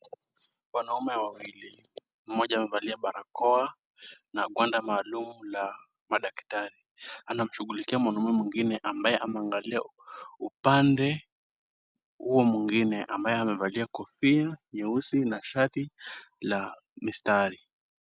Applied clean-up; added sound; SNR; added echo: none; none; none; none.